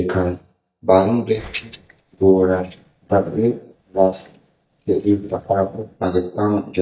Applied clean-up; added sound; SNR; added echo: neural mask model DeepFilterNet 3.